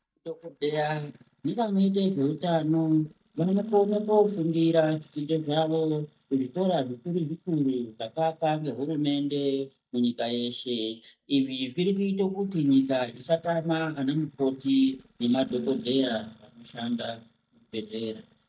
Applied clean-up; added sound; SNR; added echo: neural mask model DeepFilterNet 3.